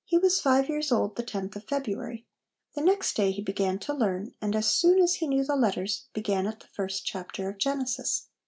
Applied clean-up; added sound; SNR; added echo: none; none; none; none.